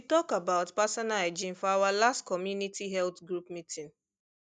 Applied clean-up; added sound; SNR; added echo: none; none; none; none.